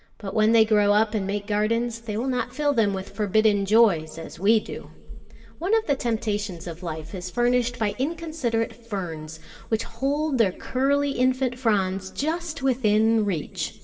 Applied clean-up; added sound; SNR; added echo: none; none; none; reverberation time 1.5 s.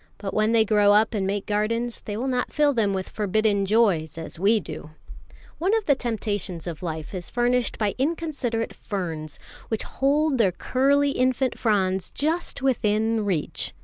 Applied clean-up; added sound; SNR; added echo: none; none; none; none.